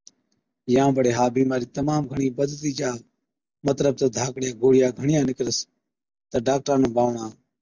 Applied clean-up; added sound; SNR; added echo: none; none; none; none.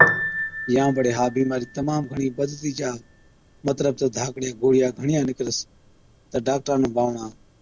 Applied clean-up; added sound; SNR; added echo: none; Piano; 6 dB; none.